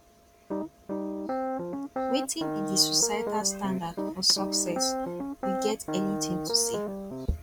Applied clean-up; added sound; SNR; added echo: none; Piano; 1 dB; none.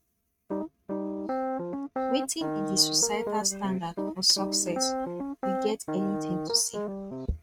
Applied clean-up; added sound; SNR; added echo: neural mask model RNNoise.